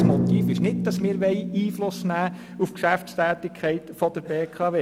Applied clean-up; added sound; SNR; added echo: none; Drum; 2 dB; none.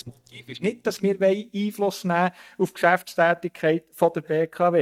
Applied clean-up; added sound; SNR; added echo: neural mask model DeepFilterNet 3.